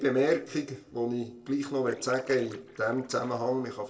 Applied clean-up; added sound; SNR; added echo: neural separator model SepFormer DNS4.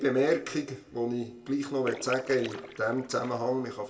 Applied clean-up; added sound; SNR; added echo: none; Splash, splatter; 14 dB; reverberation time 0.2 s.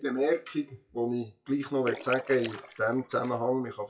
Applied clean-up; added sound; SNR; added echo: classical method WPE with log-MMSE.